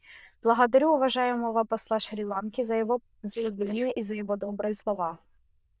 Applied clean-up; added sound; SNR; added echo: neural diffusion model UNIVERSE++.